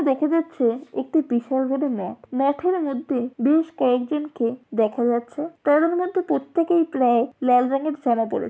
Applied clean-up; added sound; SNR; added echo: none; none; none; none.